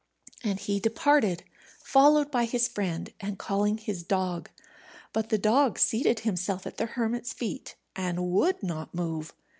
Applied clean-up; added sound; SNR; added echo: none; none; none; none.